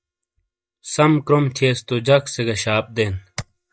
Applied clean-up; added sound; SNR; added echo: neural mask model DeepFilterNet 3.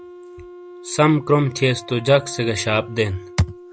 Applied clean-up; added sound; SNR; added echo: none; Wind instrument, woodwind instrument; 17 dB; none.